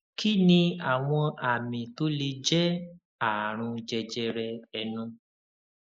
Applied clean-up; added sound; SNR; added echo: neural mask model Resemble Enhance denoiser.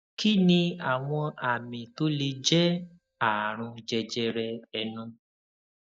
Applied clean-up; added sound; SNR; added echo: neural mask model DeepFilterNet 3.